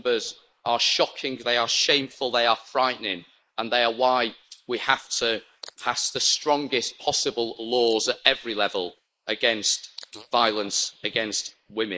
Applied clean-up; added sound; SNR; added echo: neural mask model Resemble Enhance denoiser.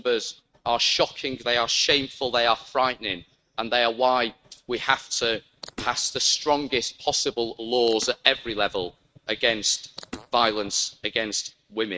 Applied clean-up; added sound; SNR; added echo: neural mask model RNNoise.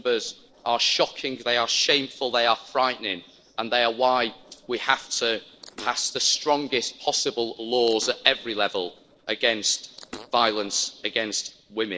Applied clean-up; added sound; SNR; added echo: neural separator model SepFormer DNS4.